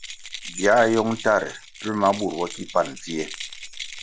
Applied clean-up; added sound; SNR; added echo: none; Keys jangling; 13 dB; none.